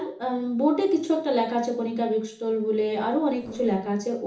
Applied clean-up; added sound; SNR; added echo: neural separator model SepFormer DNS4.